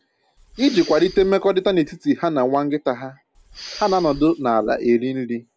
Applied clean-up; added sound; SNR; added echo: none; Respiratory sounds; 18 dB; none.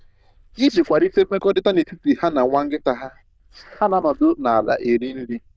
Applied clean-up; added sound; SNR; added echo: neural diffusion model UNIVERSE++.